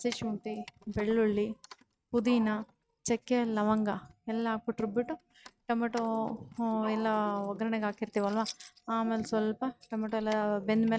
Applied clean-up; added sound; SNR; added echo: neural mask model RNNoise.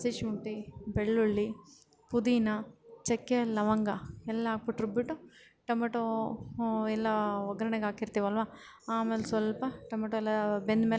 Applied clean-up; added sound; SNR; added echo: none; none; none; none.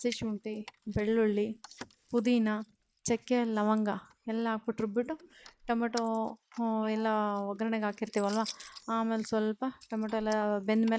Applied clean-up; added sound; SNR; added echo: neural mask model Resemble Enhance denoiser.